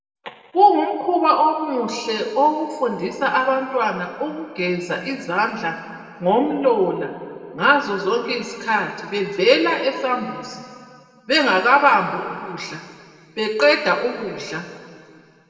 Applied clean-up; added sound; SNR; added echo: none; none; none; reverberation time 2.0 s.